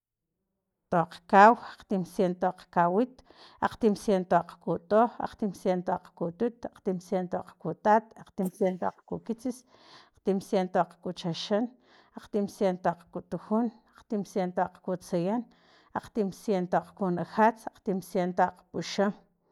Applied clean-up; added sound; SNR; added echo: neural mask model Resemble Enhance denoiser.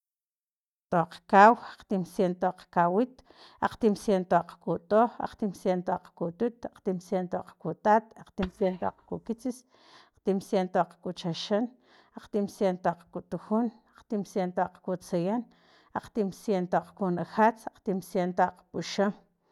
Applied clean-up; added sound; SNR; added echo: neural mask model DeepFilterNet 3.